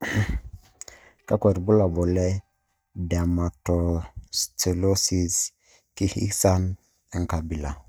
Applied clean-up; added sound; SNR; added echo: neural mask model DeepFilterNet 3.